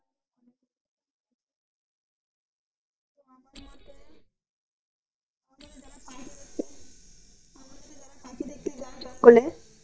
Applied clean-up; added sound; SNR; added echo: neural mask model DeepFilterNet 3.